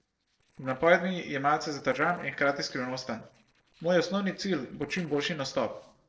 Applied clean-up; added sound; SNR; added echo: neural separator model SepFormer DNS4.